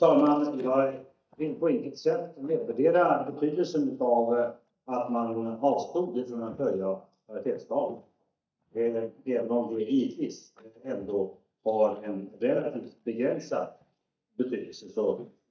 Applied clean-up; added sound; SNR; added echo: neural mask model DeepFilterNet 3.